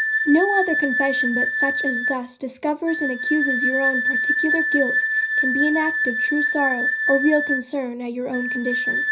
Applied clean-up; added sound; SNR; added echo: none; Wind instrument, woodwind instrument; -1 dB; reverberation time 0.4 s.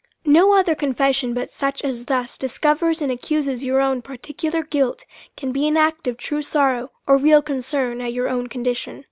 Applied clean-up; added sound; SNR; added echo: none; none; none; none.